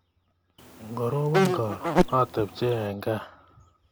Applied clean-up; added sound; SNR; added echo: none; Insect; -2 dB; none.